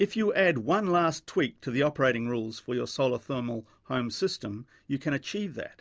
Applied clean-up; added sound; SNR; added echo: none; none; none; none.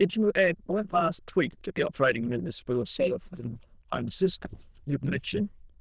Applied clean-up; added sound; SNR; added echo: neural diffusion model UNIVERSE++.